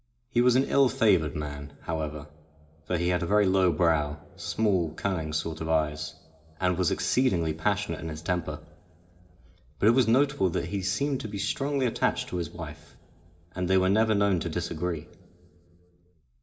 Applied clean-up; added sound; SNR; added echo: none; none; none; reverberation time 1.8 s.